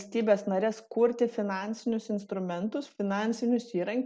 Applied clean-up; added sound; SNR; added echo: none; none; none; none.